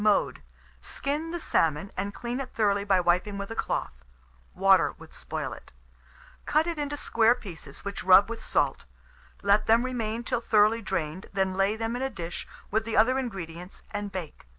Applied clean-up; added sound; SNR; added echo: none; none; none; none.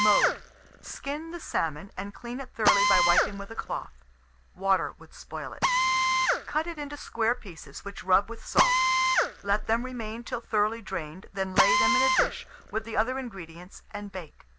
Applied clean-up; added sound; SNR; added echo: none; Drill; -1 dB; none.